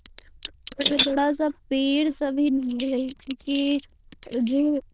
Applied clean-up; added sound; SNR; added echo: neural diffusion model UNIVERSE++.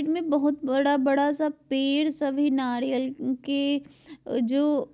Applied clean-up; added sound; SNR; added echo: none; none; none; none.